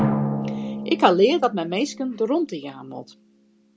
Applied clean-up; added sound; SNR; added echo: none; Drum; 6 dB; none.